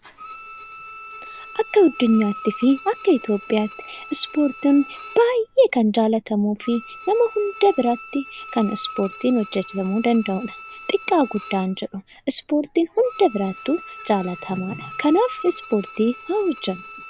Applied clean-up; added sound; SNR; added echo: none; Bowed string instrument; 17 dB; none.